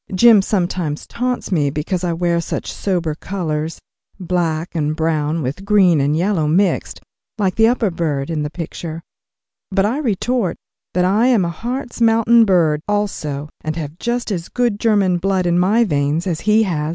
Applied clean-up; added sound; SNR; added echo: none; none; none; none.